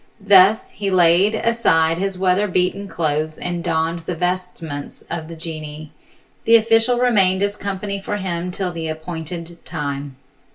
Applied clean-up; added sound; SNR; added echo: none; none; none; reverberation time 0.1 s.